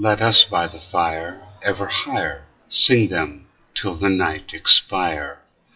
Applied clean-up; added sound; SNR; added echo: classical method WPE with log-MMSE.